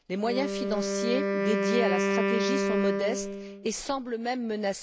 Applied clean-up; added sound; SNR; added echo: none; Wind instrument, woodwind instrument; -1 dB; none.